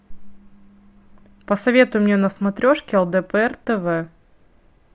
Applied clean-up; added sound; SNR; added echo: none; none; none; none.